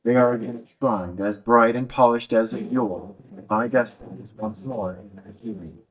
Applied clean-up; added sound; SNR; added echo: neural mask model DeepFilterNet 3.